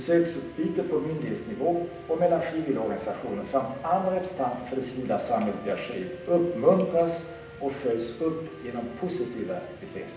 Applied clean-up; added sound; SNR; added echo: none; Wind instrument, woodwind instrument; 19 dB; reverberation time 0.8 s.